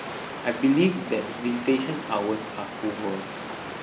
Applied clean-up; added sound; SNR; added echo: none; Water; 9 dB; reverberation time 0.5 s.